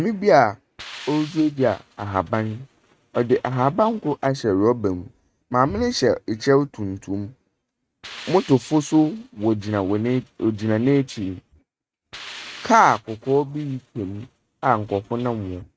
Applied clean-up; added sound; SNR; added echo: neural mask model RNNoise.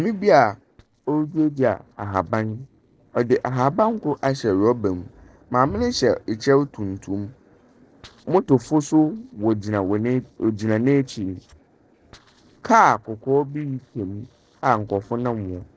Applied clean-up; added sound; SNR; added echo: neural separator model SepFormer DNS4.